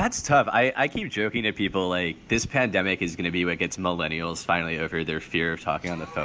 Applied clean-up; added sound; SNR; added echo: none; none; none; none.